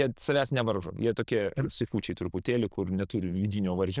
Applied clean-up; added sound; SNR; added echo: neural diffusion model UNIVERSE++.